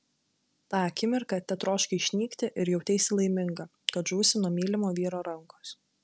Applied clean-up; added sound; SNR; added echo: none; none; none; none.